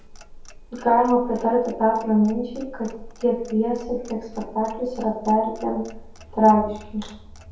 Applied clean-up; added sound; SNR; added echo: none; Clock; 18 dB; reverberation time 0.7 s.